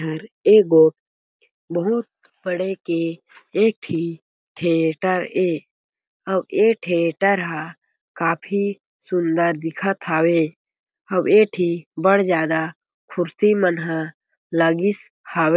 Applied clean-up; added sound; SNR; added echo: none; none; none; none.